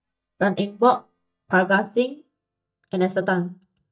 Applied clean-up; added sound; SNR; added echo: neural mask model DeepFilterNet 3.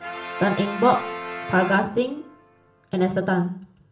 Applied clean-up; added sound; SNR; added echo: none; Brass instrument; 11 dB; reverberation time 0.4 s.